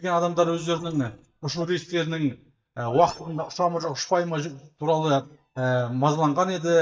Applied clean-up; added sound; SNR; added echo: neural mask model DeepFilterNet 3.